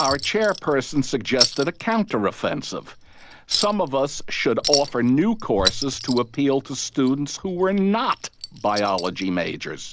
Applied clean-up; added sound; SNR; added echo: none; Chink, clink; 8 dB; none.